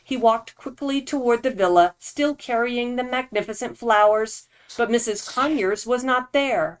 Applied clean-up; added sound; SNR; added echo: neural mask model RNNoise.